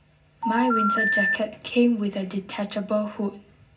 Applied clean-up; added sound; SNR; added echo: none; Telephone; -3 dB; reverberation time 0.4 s.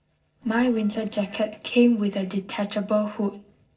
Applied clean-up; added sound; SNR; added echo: neural separator model SepFormer DNS4.